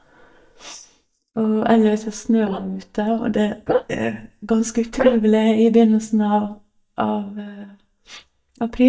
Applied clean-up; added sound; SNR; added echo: neural mask model DeepFilterNet 3.